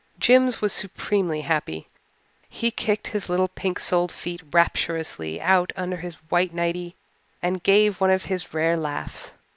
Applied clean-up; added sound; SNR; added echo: none; none; none; none.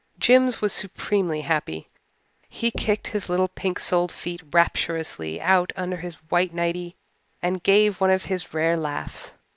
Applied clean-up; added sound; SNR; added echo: neural separator model SepFormer DNS4.